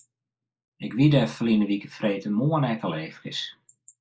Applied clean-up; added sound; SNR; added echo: neural mask model Resemble Enhance denoiser.